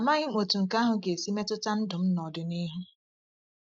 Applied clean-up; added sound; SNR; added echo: neural mask model Resemble Enhance denoiser.